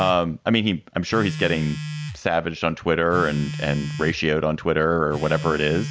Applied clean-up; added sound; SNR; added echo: none; Telephone; 10 dB; none.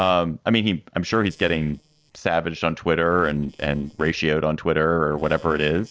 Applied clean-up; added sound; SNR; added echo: neural separator model SepFormer DNS4.